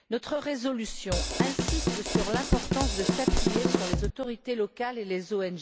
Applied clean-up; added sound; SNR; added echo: none; Drum kit; -3 dB; none.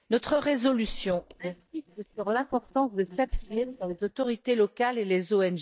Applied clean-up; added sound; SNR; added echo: neural mask model DeepFilterNet 3.